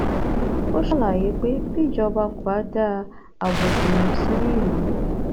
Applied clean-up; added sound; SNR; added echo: none; Explosion; -1 dB; none.